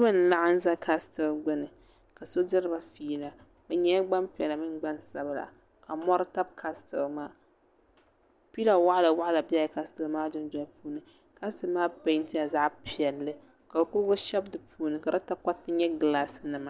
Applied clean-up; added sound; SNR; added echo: none; none; none; none.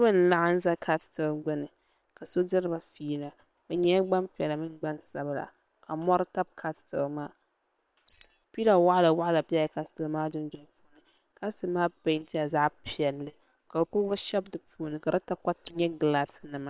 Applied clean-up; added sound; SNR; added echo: neural separator model SepFormer WHAM!.